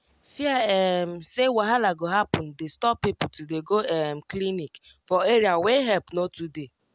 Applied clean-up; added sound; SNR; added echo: none; none; none; none.